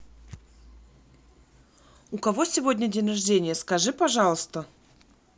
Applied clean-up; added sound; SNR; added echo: none; none; none; none.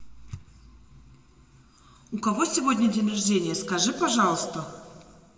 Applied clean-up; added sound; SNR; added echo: none; none; none; reverberation time 1.9 s.